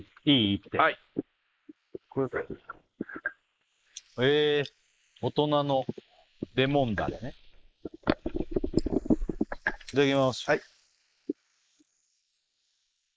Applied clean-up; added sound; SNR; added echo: neural mask model Resemble Enhance denoiser.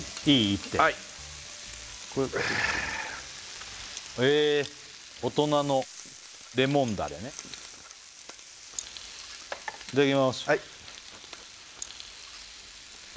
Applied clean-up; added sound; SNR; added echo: none; none; none; none.